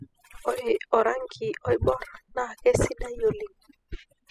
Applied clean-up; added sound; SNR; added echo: classical method spectral subtraction.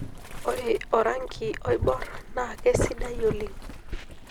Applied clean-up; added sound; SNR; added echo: none; Boiling; 6 dB; none.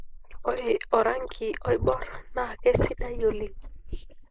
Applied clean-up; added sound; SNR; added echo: neural mask model Resemble Enhance denoiser.